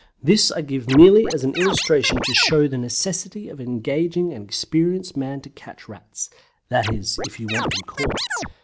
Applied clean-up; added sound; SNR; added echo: none; Scratching (performance technique); 6 dB; none.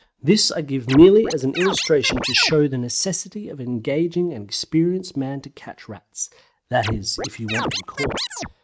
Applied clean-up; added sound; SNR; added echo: neural mask model RNNoise.